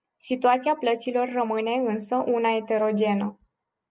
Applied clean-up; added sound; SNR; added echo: none; none; none; none.